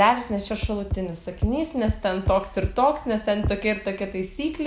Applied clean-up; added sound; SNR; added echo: none; none; none; none.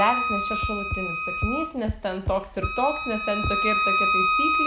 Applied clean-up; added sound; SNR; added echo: none; Wind instrument, woodwind instrument; -2 dB; none.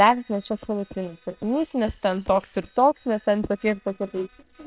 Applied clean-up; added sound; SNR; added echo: neural separator model SepFormer WHAM!.